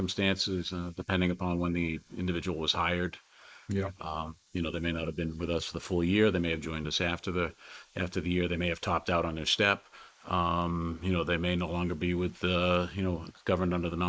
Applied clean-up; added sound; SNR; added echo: neural mask model Resemble Enhance denoiser.